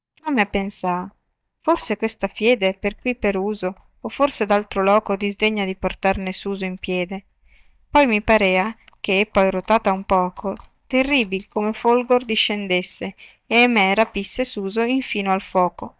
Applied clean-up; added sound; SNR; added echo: neural mask model DeepFilterNet 3.